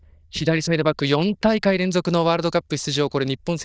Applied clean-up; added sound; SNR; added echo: neural diffusion model UNIVERSE++.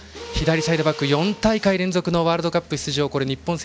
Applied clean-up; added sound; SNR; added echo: none; Mechanisms; 16 dB; none.